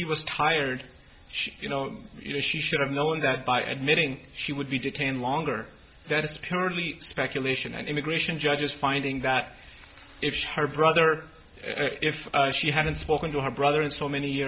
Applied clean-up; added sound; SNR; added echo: none; none; none; none.